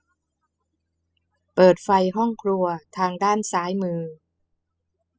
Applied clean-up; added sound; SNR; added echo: classical method spectral subtraction.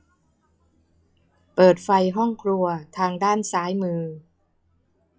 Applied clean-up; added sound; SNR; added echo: classical method log-MMSE.